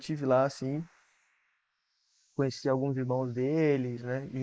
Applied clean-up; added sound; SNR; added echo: neural mask model Resemble Enhance denoiser.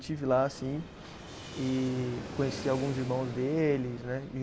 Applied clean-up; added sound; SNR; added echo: none; Fixed-wing aircraft, airplane; 11 dB; none.